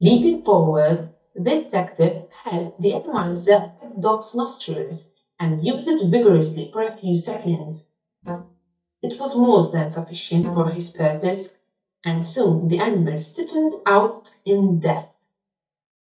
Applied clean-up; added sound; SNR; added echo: neural mask model DeepFilterNet 3.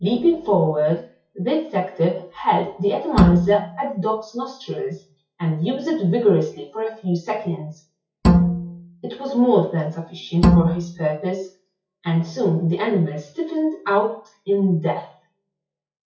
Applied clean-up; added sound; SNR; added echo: classical method WPE with log-MMSE.